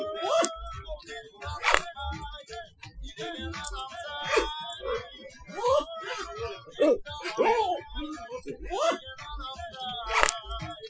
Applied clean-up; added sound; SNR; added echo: classical method Wiener filter.